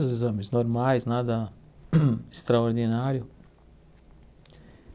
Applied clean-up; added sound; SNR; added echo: none; none; none; none.